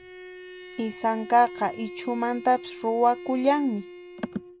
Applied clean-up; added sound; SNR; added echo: none; Bowed string instrument; 15 dB; none.